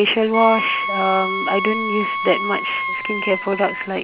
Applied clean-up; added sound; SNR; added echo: none; Wind instrument, woodwind instrument; 4 dB; none.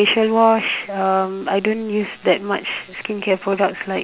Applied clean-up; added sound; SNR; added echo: none; none; none; none.